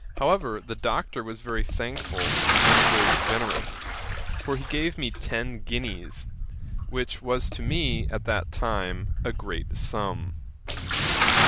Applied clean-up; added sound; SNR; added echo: none; Bathtub (filling or washing) / Splash, splatter; 0 dB; none.